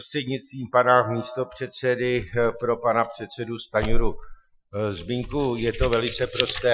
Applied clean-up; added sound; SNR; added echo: classical method Wiener filter.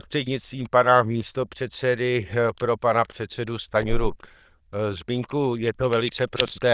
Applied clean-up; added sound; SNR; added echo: neural diffusion model UNIVERSE++.